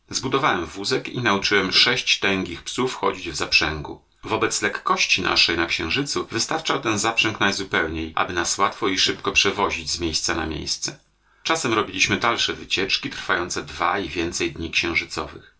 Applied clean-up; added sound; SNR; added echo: none; Walk, footsteps; 19 dB; reverberation time 0.2 s.